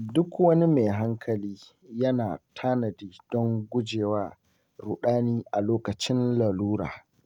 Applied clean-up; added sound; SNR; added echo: none; none; none; none.